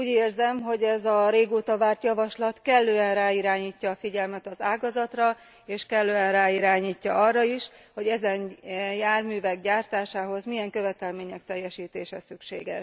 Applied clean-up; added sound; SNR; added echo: none; none; none; none.